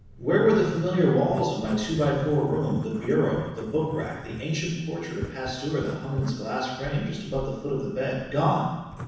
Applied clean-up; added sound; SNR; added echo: none; Writing; 15 dB; reverberation time 1.1 s.